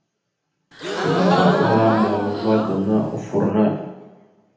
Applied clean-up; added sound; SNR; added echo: none; Crowd / Gasp; 1 dB; reverberation time 0.9 s.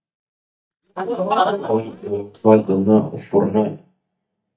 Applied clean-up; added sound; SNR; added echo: neural mask model DeepFilterNet 3.